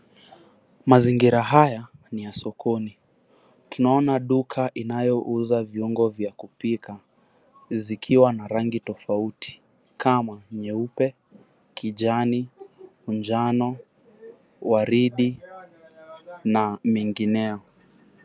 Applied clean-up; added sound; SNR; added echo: none; none; none; none.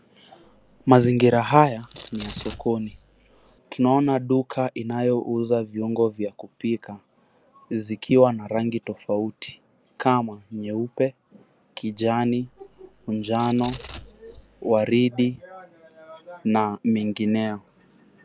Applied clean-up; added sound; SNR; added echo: none; Domestic sounds, home sounds; 17 dB; none.